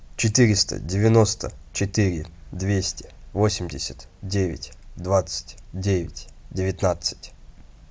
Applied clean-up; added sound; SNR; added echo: none; none; none; none.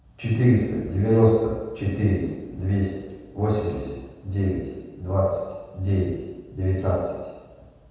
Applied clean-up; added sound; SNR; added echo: none; none; none; reverberation time 1.2 s.